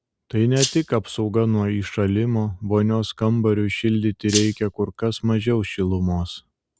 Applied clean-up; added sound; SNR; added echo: none; Rattle (instrument); 7 dB; none.